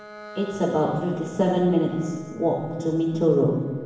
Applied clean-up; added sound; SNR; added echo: none; Bowed string instrument; 19 dB; reverberation time 1.0 s.